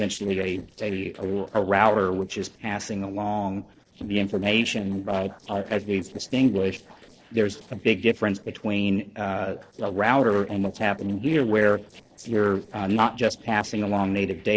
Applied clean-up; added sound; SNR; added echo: neural separator model SepFormer DNS4.